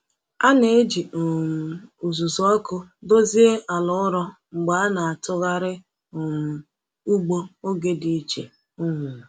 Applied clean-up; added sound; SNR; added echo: none; none; none; none.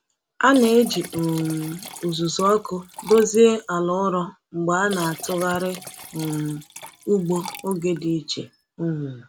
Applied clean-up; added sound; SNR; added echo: none; Liquid; 16 dB; none.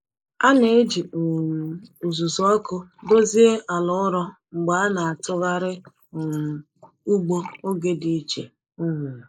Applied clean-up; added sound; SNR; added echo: neural mask model Resemble Enhance denoiser.